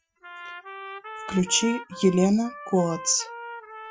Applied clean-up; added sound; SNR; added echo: classical method Wiener filter.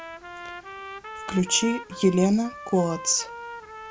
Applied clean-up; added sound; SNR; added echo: none; Trumpet; 12 dB; none.